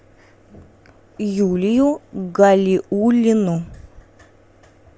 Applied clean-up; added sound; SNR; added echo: none; none; none; none.